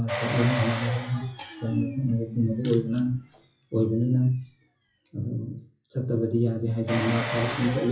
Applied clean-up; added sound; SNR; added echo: classical method WPE with log-MMSE.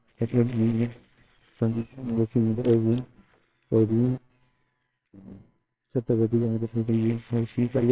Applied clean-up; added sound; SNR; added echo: neural separator model SepFormer WHAMR!.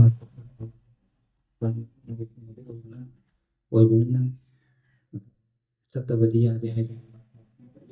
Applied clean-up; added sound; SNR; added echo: neural mask model DeepFilterNet 3.